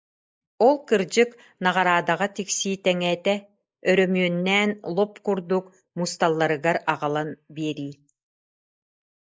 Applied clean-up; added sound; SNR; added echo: neural mask model Resemble Enhance denoiser.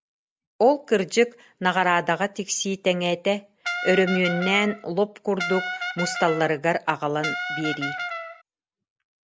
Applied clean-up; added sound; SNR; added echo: none; Brass instrument; 5 dB; none.